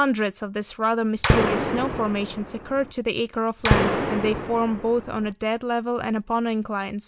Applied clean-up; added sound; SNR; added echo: none; Gunshot, gunfire; 0 dB; none.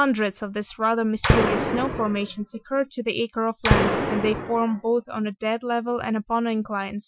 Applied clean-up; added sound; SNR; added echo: classical method Wiener filter.